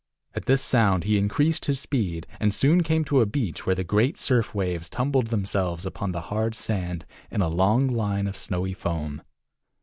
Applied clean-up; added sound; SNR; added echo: none; none; none; none.